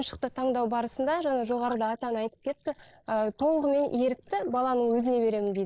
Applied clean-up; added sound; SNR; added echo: neural mask model Resemble Enhance denoiser.